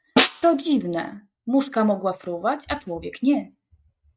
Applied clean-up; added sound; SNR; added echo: neural mask model RNNoise.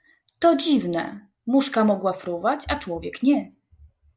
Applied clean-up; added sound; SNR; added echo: none; none; none; none.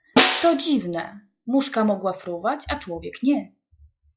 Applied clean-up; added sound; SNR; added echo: classical method log-MMSE.